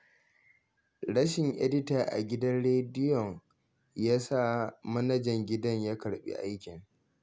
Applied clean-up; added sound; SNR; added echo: none; none; none; none.